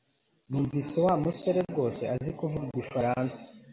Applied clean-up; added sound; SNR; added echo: none; none; none; none.